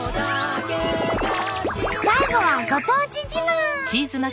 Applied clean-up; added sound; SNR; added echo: none; none; none; none.